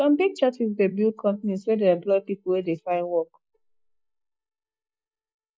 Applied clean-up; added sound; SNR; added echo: neural mask model DeepFilterNet 3.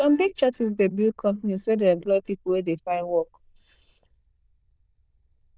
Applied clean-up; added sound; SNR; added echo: neural diffusion model UNIVERSE++.